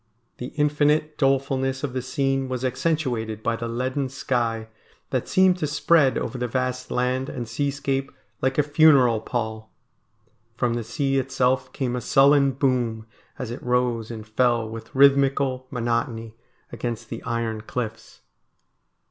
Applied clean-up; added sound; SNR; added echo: none; none; none; none.